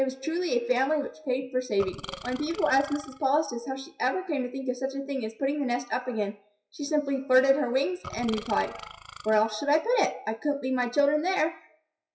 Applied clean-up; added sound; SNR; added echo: classical method WPE with log-MMSE.